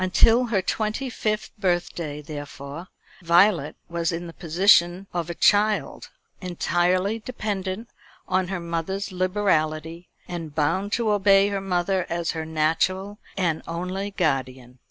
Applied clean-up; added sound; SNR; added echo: none; none; none; none.